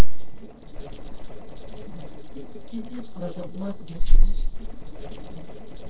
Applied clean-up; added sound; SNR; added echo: neural separator model SepFormer DNS4.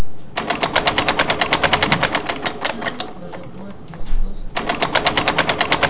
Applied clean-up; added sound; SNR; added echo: none; Engine / Mechanisms; -2 dB; reverberation time 0.2 s.